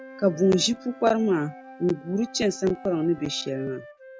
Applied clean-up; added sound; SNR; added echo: none; Wind instrument, woodwind instrument + Wind instrument, woodwind instrument; 19 dB; none.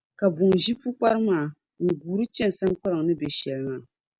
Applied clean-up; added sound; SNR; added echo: none; none; none; none.